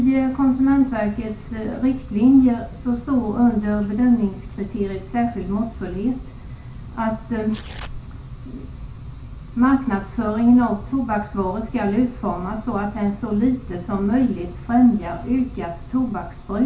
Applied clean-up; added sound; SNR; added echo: none; Tearing; 19 dB; reverberation time 0.3 s.